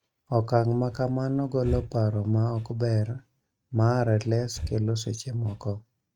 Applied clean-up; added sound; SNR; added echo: neural mask model RNNoise.